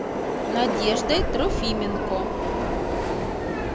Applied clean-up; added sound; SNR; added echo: none; Subway, metro, underground; -3 dB; none.